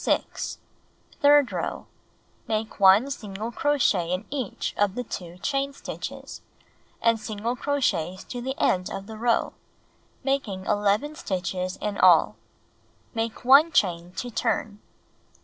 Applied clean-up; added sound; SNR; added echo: none; none; none; none.